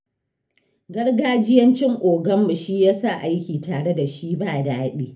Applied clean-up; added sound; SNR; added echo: none; none; none; reverberation time 0.3 s.